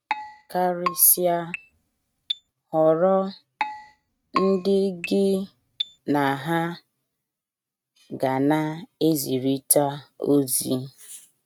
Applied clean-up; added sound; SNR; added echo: neural mask model RNNoise.